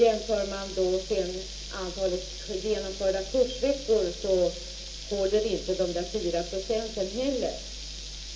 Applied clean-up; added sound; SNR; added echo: none; none; none; reverberation time 0.2 s.